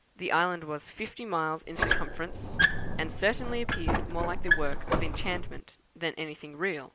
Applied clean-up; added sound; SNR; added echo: none; Squeak; -5 dB; none.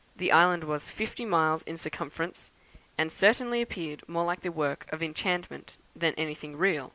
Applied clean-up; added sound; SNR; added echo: none; none; none; none.